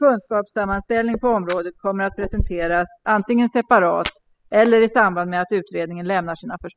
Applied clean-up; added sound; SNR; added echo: classical method spectral subtraction.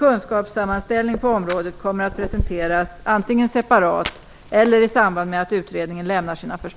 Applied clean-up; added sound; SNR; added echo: none; Fire; 14 dB; none.